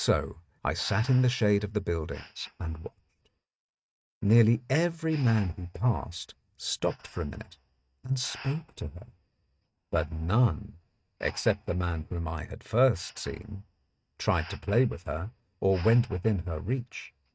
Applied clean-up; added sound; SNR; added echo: neural mask model RNNoise.